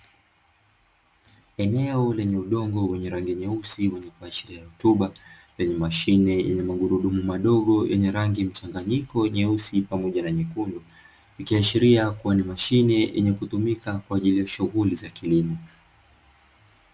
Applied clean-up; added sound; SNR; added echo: none; none; none; none.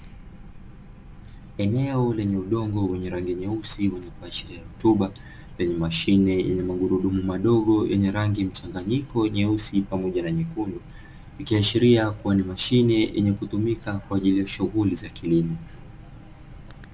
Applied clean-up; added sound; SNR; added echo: none; Boat, Water vehicle; 18 dB; none.